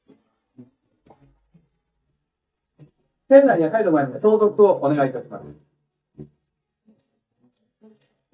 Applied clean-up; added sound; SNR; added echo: neural mask model DeepFilterNet 3.